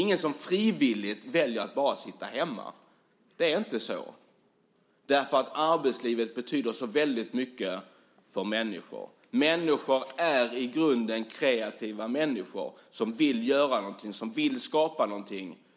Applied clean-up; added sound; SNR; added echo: none; none; none; none.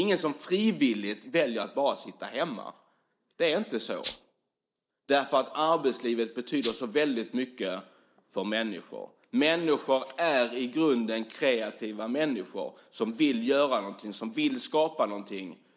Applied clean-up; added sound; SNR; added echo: neural mask model DeepFilterNet 3.